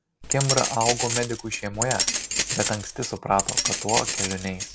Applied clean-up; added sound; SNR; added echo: none; Keys jangling; 0 dB; none.